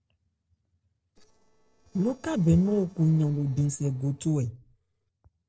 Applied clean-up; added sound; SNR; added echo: neural separator model SepFormer DNS4.